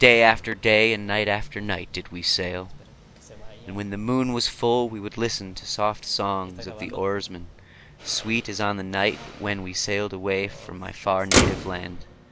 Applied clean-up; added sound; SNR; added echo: none; Motor vehicle (road); 8 dB; none.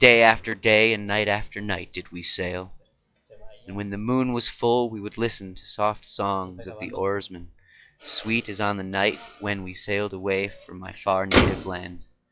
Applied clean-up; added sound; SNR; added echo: classical method log-MMSE.